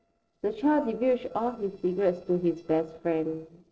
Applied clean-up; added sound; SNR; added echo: neural separator model SepFormer DNS4.